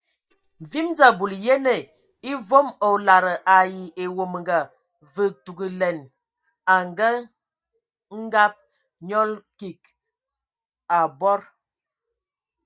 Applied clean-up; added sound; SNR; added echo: neural mask model DeepFilterNet 3.